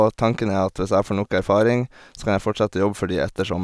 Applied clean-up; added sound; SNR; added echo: none; none; none; none.